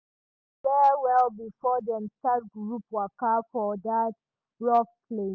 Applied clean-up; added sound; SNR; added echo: none; none; none; none.